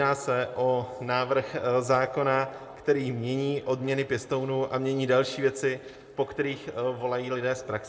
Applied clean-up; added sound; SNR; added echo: none; none; none; reverberation time 0.7 s.